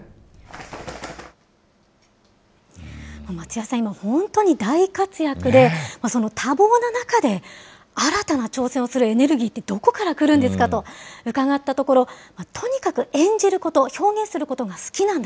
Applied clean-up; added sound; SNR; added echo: none; Bird; 15 dB; none.